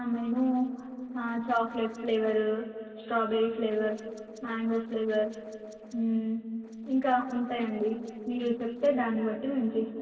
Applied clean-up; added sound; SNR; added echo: neural separator model SepFormer DNS4.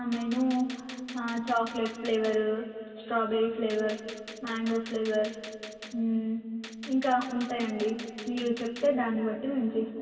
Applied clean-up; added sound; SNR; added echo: none; Gunshot, gunfire; 17 dB; reverberation time 2.6 s.